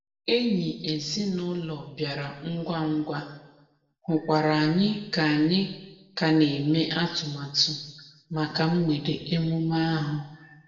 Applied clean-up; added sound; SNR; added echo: none; none; none; reverberation time 0.9 s.